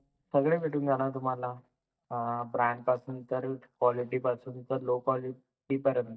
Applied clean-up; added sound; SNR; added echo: neural mask model DeepFilterNet 3.